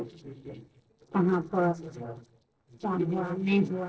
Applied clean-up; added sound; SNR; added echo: neural separator model SepFormer DNS4.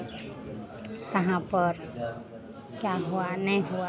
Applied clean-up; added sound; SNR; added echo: none; none; none; none.